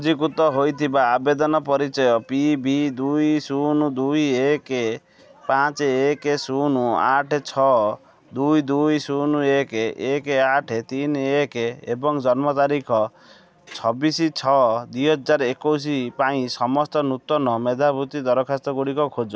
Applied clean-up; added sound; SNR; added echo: none; none; none; none.